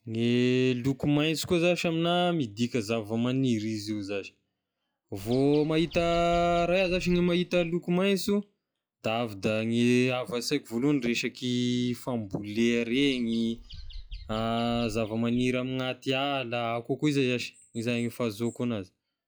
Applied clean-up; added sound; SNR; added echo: classical method log-MMSE.